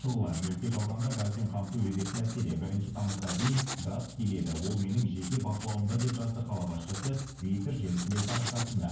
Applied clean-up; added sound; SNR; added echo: none; Writing; 11 dB; reverberation time 0.9 s.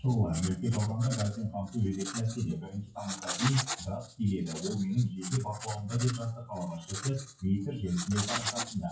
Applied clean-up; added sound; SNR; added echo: classical method WPE with log-MMSE.